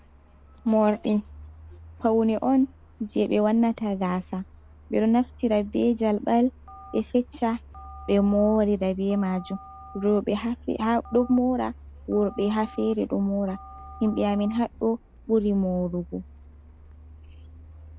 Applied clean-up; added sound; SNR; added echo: none; Telephone + Truck; 20 dB; none.